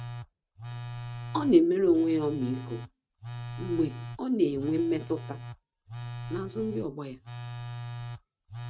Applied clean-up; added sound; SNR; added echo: neural mask model RNNoise.